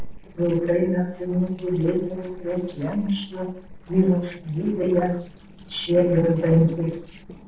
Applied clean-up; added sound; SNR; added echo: neural separator model SepFormer DNS4.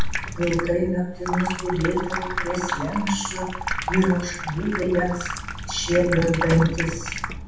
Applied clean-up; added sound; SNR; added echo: none; Sink (filling or washing) / Water tap, faucet; 6 dB; reverberation time 0.5 s.